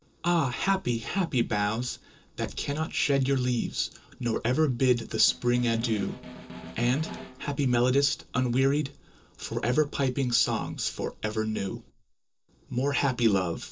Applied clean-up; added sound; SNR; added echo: neural separator model SepFormer DNS4.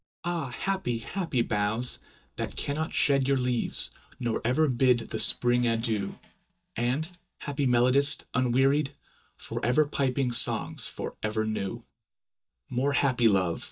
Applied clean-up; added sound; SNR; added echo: neural mask model DeepFilterNet 3.